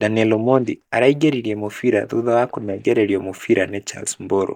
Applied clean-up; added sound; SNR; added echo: neural mask model DeepFilterNet 3.